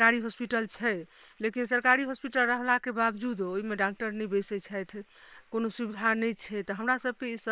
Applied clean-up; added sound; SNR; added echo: neural separator model SepFormer WHAM!.